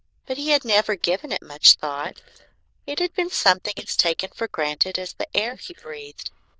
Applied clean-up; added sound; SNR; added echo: neural diffusion model UNIVERSE++.